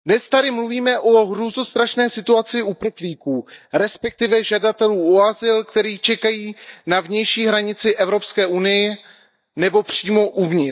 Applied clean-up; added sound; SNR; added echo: neural mask model DeepFilterNet 3.